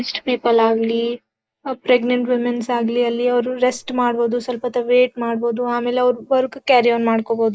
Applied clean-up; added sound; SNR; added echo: neural mask model Resemble Enhance denoiser.